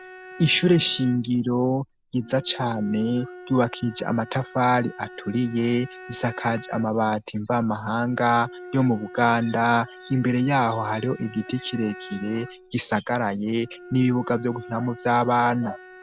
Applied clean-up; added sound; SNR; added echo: none; Bowed string instrument; 18 dB; none.